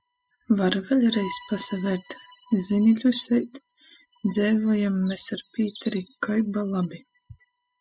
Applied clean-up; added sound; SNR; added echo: classical method spectral subtraction.